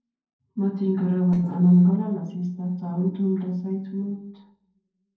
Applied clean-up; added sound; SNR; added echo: neural separator model SepFormer DNS4.